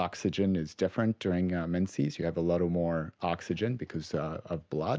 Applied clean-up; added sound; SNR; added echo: none; none; none; none.